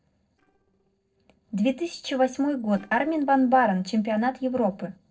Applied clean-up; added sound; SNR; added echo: neural separator model SepFormer DNS4.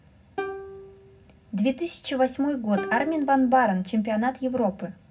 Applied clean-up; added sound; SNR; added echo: none; Plucked string instrument; 14 dB; reverberation time 0.4 s.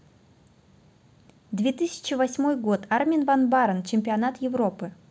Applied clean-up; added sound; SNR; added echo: none; none; none; none.